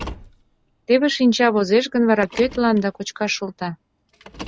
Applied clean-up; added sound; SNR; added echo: none; Car; 19 dB; none.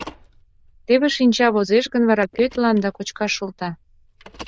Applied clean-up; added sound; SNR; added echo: neural diffusion model UNIVERSE++.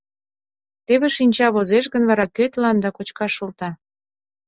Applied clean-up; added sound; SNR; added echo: none; none; none; none.